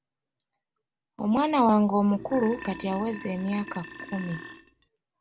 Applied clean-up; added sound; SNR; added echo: none; Burping, eructation; 14 dB; none.